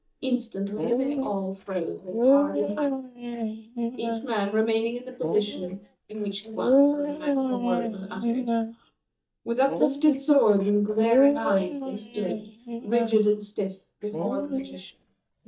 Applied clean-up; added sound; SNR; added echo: neural mask model DeepFilterNet 3.